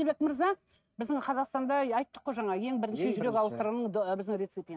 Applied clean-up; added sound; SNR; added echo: neural mask model RNNoise.